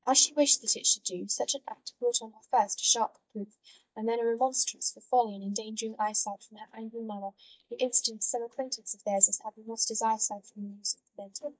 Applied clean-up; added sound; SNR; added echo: neural mask model DeepFilterNet 3.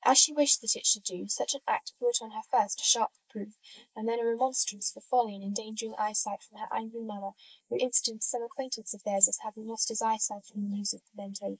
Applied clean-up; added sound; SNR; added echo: neural mask model Resemble Enhance denoiser.